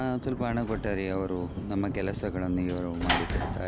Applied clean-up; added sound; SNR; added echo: none; Sliding door / Slam + Thunder / Rain; 4 dB; none.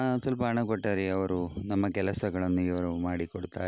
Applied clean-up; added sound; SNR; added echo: none; none; none; none.